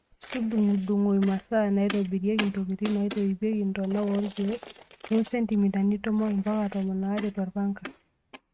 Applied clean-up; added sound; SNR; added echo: neural mask model RNNoise.